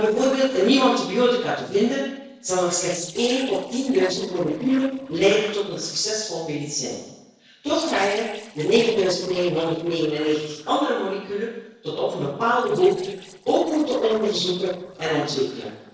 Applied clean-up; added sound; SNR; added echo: neural separator model SepFormer DNS4.